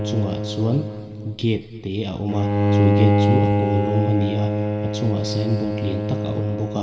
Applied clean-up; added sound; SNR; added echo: none; Bowed string instrument; -3 dB; reverberation time 2.3 s.